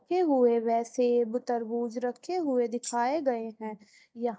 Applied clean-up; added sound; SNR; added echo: neural mask model DeepFilterNet 3.